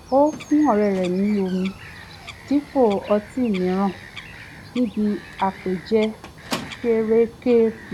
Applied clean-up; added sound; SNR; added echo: none; Bird vocalization, bird call, bird song + Squeak; 16 dB; none.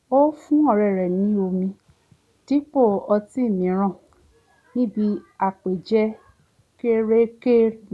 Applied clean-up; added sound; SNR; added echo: none; none; none; none.